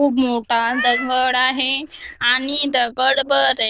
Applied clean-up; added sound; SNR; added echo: neural diffusion model UNIVERSE++.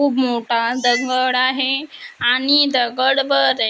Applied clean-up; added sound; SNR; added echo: neural mask model Resemble Enhance denoiser.